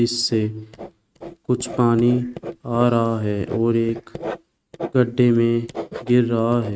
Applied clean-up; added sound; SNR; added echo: neural mask model RNNoise.